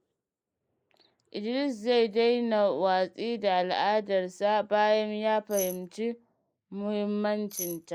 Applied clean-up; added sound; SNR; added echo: neural mask model Resemble Enhance denoiser.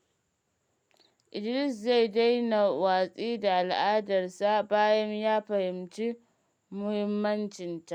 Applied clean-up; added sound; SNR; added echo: none; none; none; none.